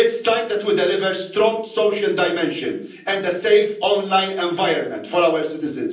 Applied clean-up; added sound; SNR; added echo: none; none; none; reverberation time 0.6 s.